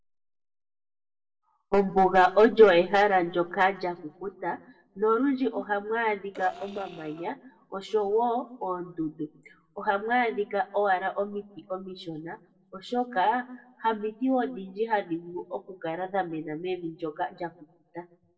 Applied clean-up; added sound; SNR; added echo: neural separator model SepFormer DNS4.